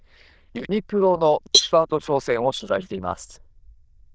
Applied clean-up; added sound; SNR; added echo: neural diffusion model UNIVERSE++.